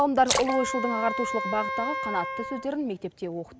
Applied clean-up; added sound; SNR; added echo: none; Splash, splatter + Wind instrument, woodwind instrument; 3 dB; none.